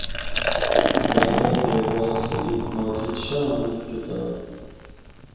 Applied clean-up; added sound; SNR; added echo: none; Liquid; -2 dB; reverberation time 1.2 s.